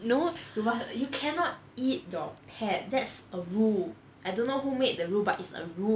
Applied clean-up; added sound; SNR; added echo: none; none; none; none.